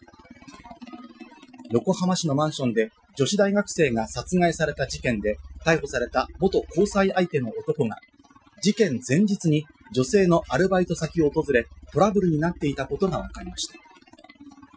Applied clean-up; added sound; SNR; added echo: classical method Wiener filter.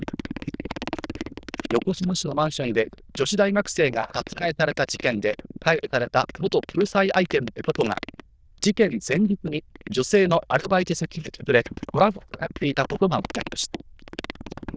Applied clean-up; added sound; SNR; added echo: neural diffusion model UNIVERSE++.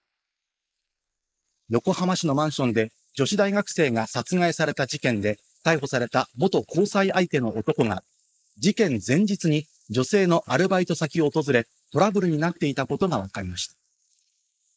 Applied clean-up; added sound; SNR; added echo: neural mask model Resemble Enhance denoiser.